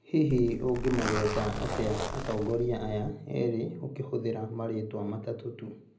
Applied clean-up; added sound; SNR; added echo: none; Zipper (clothing); 5 dB; reverberation time 0.4 s.